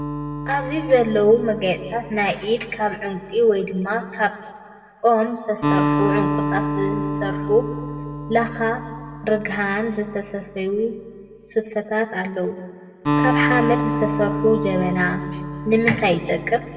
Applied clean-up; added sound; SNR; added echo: none; Acoustic guitar; 4 dB; reverberation time 1.3 s.